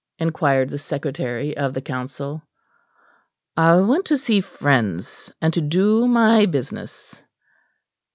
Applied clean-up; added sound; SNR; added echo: none; none; none; none.